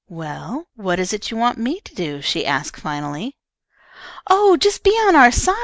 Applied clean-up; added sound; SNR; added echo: none; none; none; none.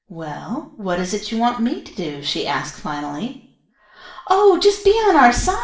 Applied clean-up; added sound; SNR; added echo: none; none; none; reverberation time 0.5 s.